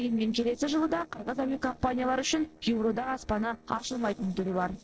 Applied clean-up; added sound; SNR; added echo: neural separator model SepFormer DNS4.